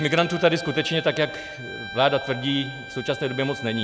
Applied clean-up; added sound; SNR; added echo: none; Bowed string instrument; 12 dB; none.